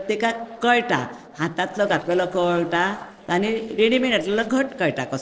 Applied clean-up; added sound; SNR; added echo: neural separator model SepFormer DNS4.